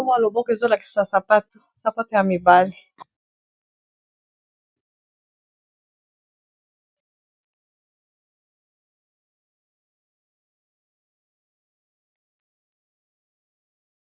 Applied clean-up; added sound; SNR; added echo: none; none; none; none.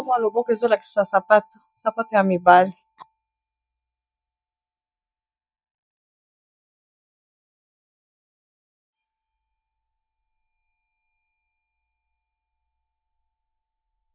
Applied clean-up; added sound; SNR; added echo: neural mask model DeepFilterNet 3.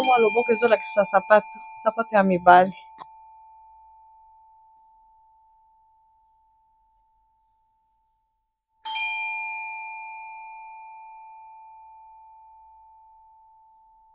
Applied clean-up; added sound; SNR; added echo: none; Bell / Doorbell; 12 dB; none.